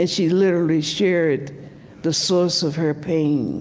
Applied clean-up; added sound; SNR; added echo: none; none; none; none.